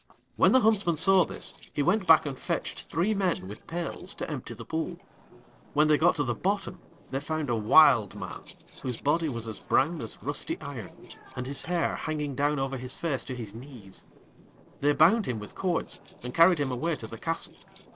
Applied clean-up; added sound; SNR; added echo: neural separator model SepFormer DNS4.